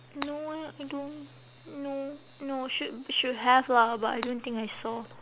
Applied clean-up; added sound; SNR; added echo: none; Shatter; 14 dB; none.